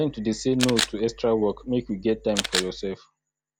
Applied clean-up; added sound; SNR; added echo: none; Camera; 7 dB; none.